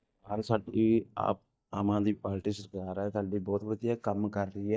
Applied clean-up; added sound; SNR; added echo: neural mask model DeepFilterNet 3.